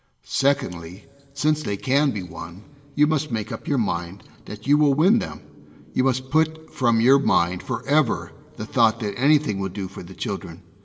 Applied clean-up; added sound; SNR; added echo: none; none; none; reverberation time 2.8 s.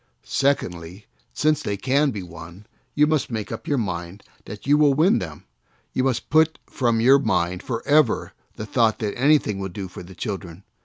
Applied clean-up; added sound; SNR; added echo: none; none; none; none.